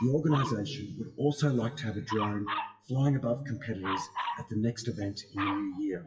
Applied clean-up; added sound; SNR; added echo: classical method WPE with log-MMSE.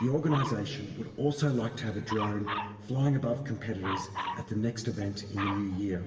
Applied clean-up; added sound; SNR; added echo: none; Dog; 9 dB; reverberation time 1.8 s.